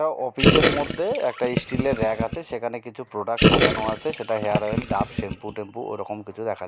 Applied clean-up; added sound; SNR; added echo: none; Gurgling; -3 dB; none.